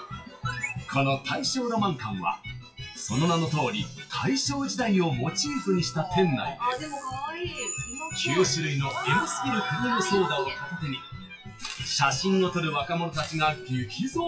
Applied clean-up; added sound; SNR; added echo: classical method WPE with log-MMSE.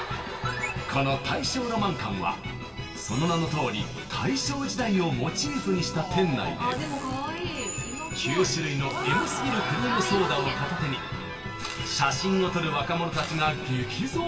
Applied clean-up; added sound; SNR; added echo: none; Fart; 19 dB; reverberation time 2.3 s.